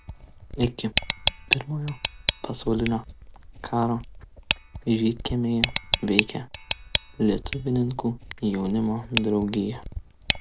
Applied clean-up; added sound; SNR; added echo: none; Tick; 4 dB; none.